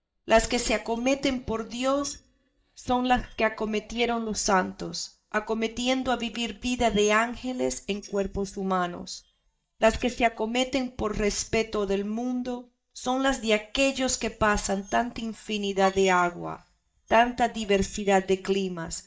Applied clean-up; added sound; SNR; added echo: neural mask model DeepFilterNet 3.